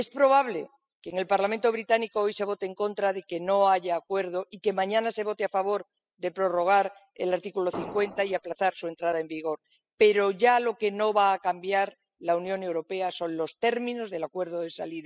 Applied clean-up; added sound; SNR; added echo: classical method spectral subtraction.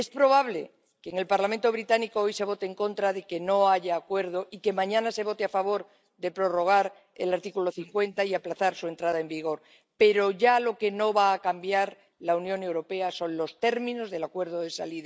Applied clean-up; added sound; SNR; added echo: neural mask model Resemble Enhance denoiser.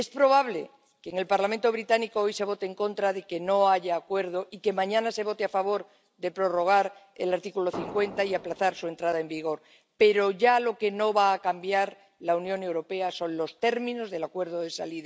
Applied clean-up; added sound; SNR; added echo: none; Fireworks; 14 dB; none.